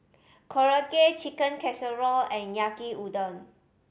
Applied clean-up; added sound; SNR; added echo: none; none; none; none.